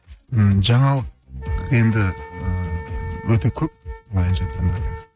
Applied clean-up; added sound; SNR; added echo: neural mask model RNNoise.